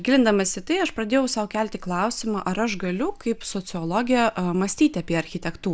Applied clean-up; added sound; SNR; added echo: none; none; none; none.